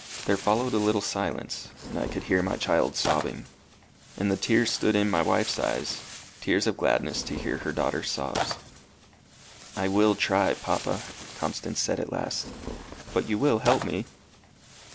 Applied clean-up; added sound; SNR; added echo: none; Tearing; 11 dB; none.